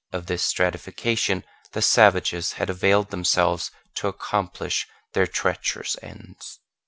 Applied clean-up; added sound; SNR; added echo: none; none; none; none.